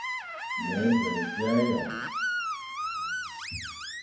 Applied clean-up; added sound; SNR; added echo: none; Screech; 2 dB; reverberation time 0.9 s.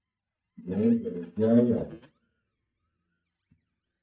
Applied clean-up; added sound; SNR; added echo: neural mask model DeepFilterNet 3.